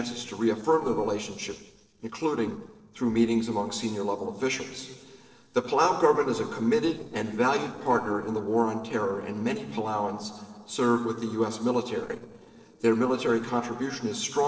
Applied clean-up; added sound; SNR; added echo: neural separator model SepFormer DNS4.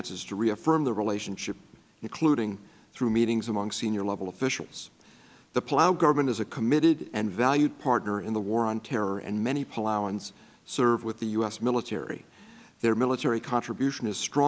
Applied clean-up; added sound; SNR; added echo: none; none; none; none.